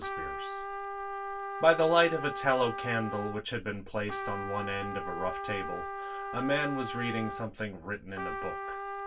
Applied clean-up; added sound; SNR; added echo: none; Trumpet; 6 dB; reverberation time 0.2 s.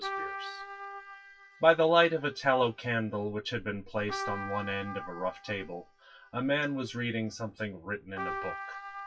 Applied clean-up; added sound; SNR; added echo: classical method WPE with log-MMSE.